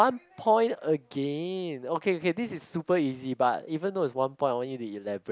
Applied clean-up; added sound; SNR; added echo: none; none; none; none.